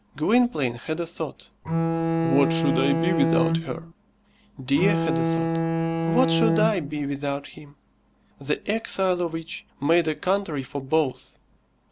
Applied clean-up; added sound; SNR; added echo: none; Bowed string instrument; -3 dB; none.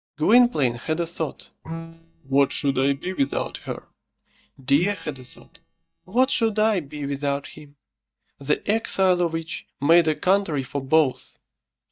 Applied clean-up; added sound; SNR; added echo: neural mask model DeepFilterNet 3.